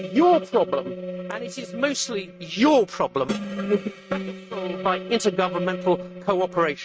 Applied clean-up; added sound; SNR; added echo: neural mask model RNNoise.